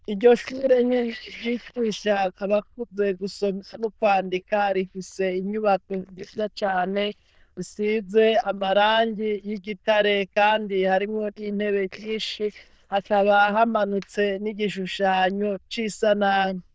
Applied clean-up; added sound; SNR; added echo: neural diffusion model UNIVERSE++.